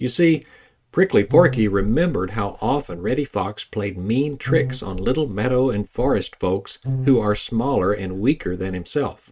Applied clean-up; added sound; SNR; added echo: neural mask model RNNoise.